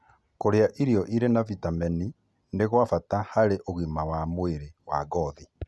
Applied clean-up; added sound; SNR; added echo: none; none; none; none.